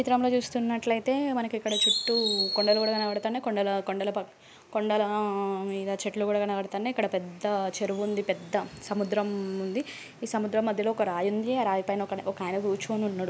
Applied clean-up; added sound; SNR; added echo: none; none; none; none.